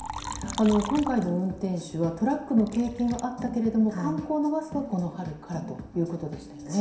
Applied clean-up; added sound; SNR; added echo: none; Liquid; 15 dB; reverberation time 0.7 s.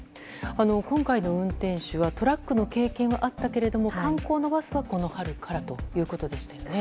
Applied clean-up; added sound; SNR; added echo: none; none; none; none.